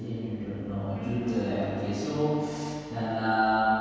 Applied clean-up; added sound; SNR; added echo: none; Wind instrument, woodwind instrument; 17 dB; reverberation time 2.1 s.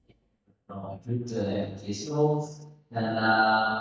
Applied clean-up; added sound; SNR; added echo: neural mask model DeepFilterNet 3.